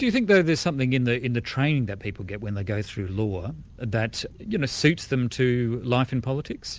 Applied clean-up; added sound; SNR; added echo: none; none; none; none.